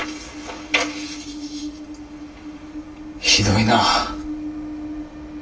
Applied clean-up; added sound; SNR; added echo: none; Train; 9 dB; reverberation time 0.1 s.